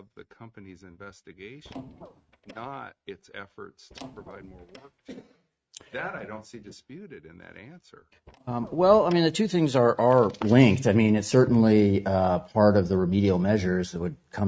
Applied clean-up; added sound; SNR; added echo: neural mask model RNNoise.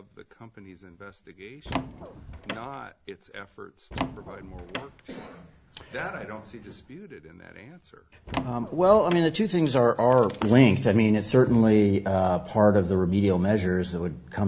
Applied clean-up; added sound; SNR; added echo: none; Door; 11 dB; none.